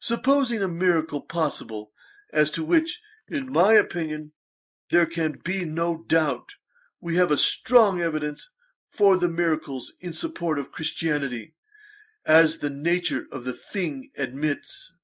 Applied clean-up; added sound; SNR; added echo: neural mask model Resemble Enhance denoiser.